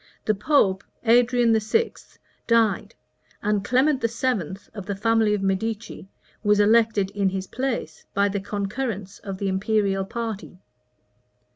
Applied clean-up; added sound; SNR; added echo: none; none; none; none.